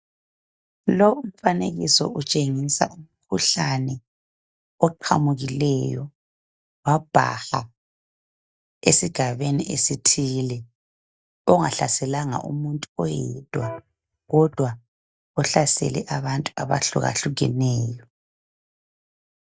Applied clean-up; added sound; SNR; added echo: neural mask model DeepFilterNet 3.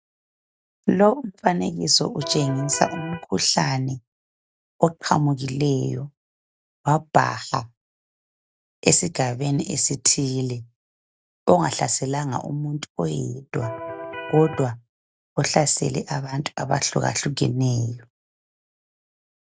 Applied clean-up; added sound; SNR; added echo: neural mask model RNNoise.